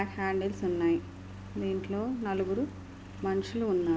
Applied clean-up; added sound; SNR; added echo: none; Engine; 12 dB; none.